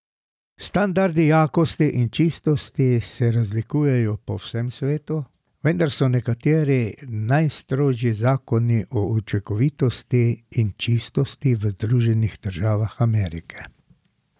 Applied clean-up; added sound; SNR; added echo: none; none; none; none.